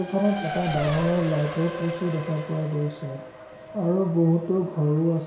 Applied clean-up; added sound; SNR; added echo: none; Race car, auto racing; 10 dB; reverberation time 0.7 s.